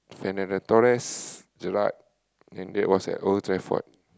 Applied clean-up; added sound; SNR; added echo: none; none; none; none.